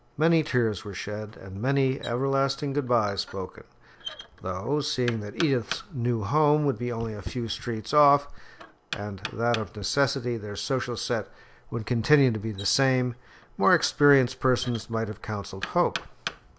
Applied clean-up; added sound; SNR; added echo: none; Knock; 17 dB; none.